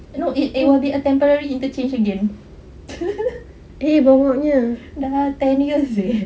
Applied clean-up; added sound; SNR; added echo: none; none; none; none.